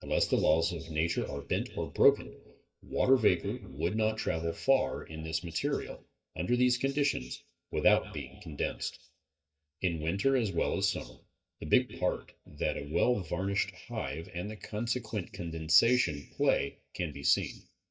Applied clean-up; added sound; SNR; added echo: neural mask model DeepFilterNet 3.